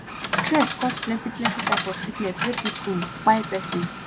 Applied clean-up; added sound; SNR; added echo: none; Coin (dropping) / Chatter; 0 dB; none.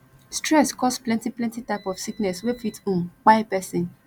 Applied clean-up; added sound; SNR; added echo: none; none; none; none.